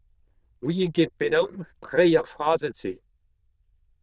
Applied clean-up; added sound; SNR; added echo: neural diffusion model UNIVERSE++.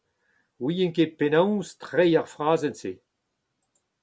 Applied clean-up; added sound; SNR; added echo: none; none; none; none.